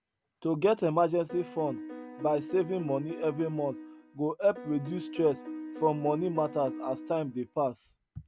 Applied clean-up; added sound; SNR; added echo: none; Piano; 11 dB; none.